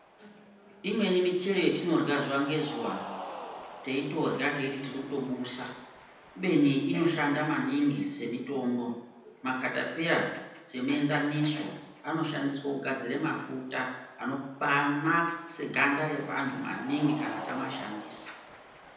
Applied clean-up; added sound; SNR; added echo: none; Cheering; 17 dB; reverberation time 0.9 s.